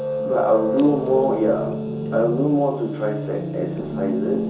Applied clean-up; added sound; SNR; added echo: none; Piano; 4 dB; reverberation time 0.7 s.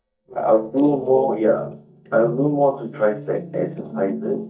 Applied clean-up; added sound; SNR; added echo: neural mask model DeepFilterNet 3.